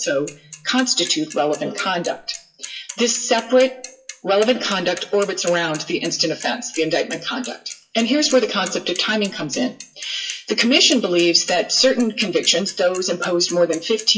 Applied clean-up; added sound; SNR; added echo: classical method WPE with log-MMSE.